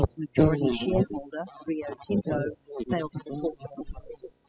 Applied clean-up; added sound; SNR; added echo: classical method spectral subtraction.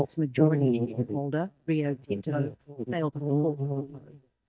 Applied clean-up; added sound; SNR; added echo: neural mask model DeepFilterNet 3.